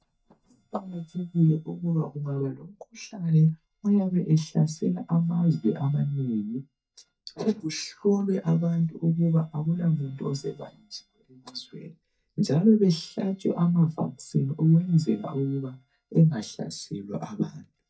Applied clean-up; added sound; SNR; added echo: neural mask model DeepFilterNet 3.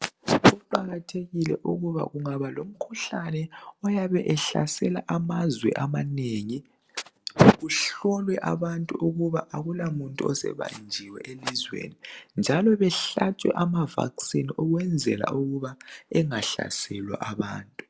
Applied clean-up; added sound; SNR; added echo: none; none; none; none.